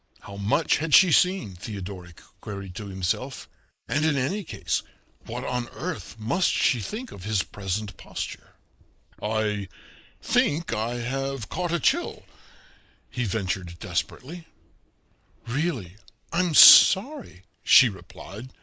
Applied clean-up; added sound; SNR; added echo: neural mask model Resemble Enhance denoiser.